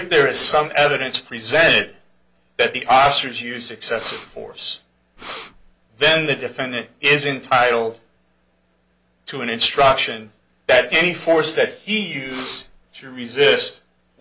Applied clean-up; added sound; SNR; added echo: none; Breathing; 13 dB; none.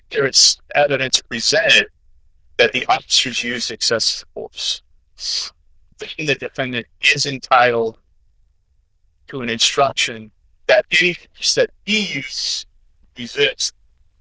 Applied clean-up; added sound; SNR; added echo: neural diffusion model UNIVERSE++.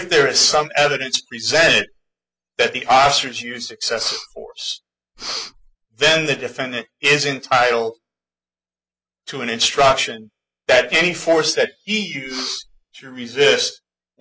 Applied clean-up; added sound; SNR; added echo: classical method spectral subtraction.